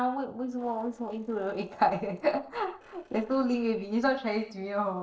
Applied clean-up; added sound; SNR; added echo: neural separator model SepFormer DNS4.